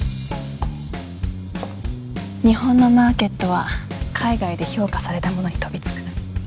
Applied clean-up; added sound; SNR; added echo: none; none; none; none.